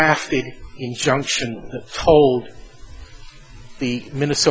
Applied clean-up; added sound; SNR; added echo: none; none; none; none.